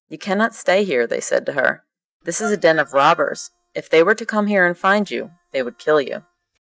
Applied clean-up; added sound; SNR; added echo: neural mask model DeepFilterNet 3.